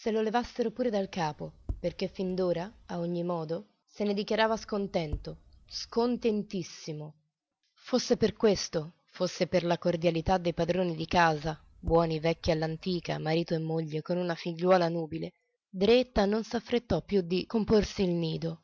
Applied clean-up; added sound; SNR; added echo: none; Tap; 17 dB; none.